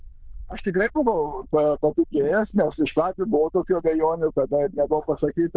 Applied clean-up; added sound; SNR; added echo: neural diffusion model UNIVERSE++.